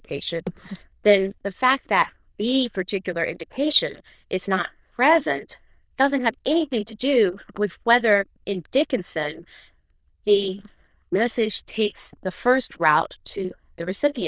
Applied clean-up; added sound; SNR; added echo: neural diffusion model UNIVERSE++.